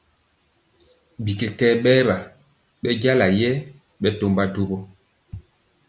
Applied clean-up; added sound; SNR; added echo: none; none; none; none.